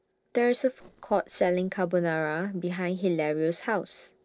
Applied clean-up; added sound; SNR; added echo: neural separator model SepFormer DNS4.